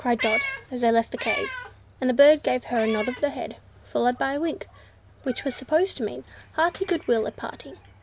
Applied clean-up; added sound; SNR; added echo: none; Meow; 12 dB; none.